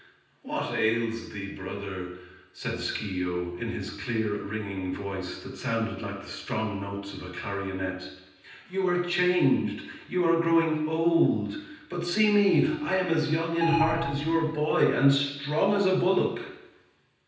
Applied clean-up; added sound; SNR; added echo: none; Alarm; 5 dB; reverberation time 0.9 s.